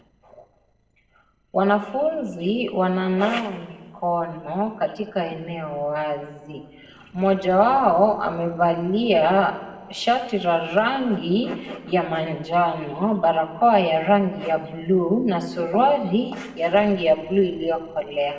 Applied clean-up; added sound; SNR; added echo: neural separator model SepFormer DNS4.